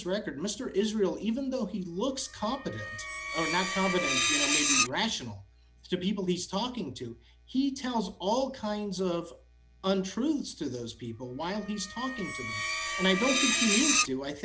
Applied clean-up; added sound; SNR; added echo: none; Screech; 0 dB; none.